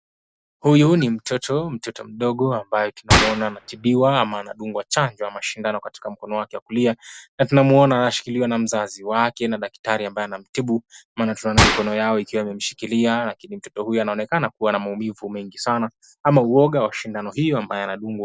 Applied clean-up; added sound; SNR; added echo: none; Gunshot, gunfire; 3 dB; none.